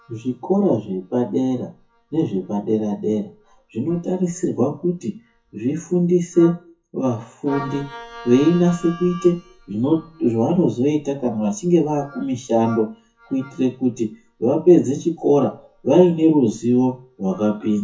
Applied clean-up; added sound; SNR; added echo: classical method WPE with log-MMSE.